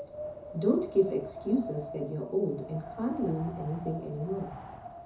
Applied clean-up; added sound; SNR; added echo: none; Wind; 11 dB; reverberation time 0.6 s.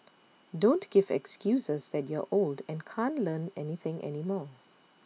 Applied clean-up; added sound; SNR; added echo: none; none; none; none.